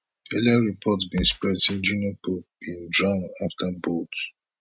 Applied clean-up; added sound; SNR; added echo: neural mask model RNNoise.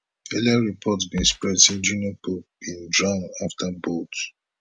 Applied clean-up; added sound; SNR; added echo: none; Drum kit; 15 dB; none.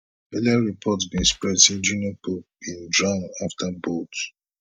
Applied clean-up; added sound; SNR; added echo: neural mask model DeepFilterNet 3.